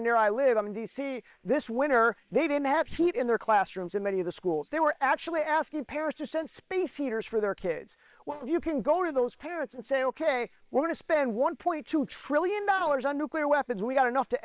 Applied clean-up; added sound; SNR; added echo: neural separator model SepFormer WHAM!.